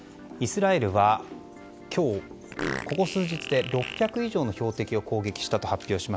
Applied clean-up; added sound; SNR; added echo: none; Fart; 11 dB; none.